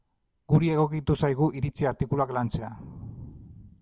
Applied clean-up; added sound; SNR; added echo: none; none; none; none.